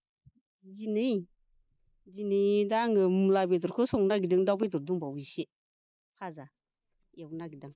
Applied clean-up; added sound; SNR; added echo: neural mask model Resemble Enhance denoiser.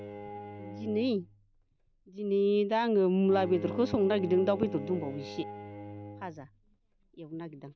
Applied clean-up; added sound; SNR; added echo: none; Bowed string instrument; 13 dB; none.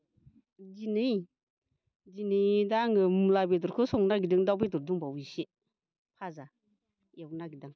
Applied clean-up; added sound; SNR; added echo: none; none; none; none.